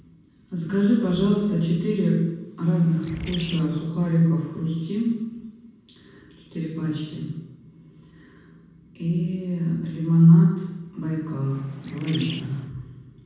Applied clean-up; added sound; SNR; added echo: none; Bird; 17 dB; reverberation time 1.1 s.